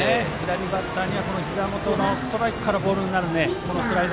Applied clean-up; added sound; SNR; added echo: none; none; none; none.